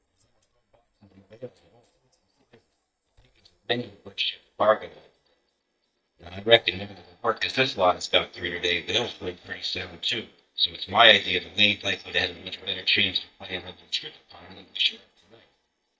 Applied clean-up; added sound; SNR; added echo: neural mask model DeepFilterNet 3.